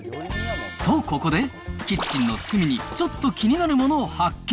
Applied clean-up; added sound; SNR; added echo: none; none; none; none.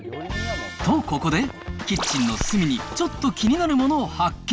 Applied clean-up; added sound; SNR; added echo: none; Crackle; 14 dB; none.